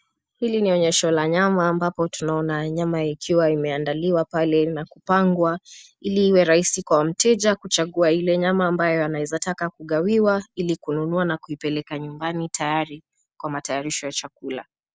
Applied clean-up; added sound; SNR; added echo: none; none; none; none.